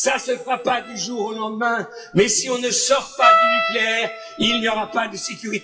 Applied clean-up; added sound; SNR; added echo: classical method WPE with log-MMSE.